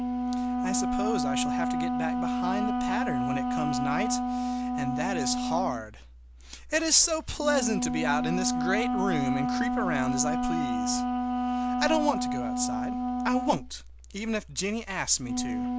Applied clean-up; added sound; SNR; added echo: none; Wind instrument, woodwind instrument; -2 dB; none.